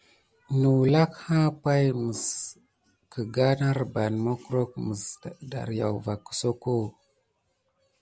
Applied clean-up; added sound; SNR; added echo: none; none; none; none.